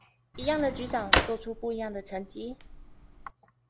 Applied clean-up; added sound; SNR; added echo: none; Drawer open or close; -2 dB; none.